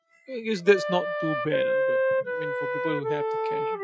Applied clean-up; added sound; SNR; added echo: classical method Wiener filter.